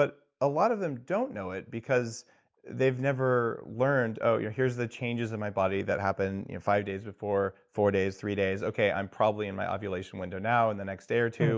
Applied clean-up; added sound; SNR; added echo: none; none; none; none.